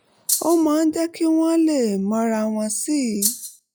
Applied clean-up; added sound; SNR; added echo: classical method log-MMSE.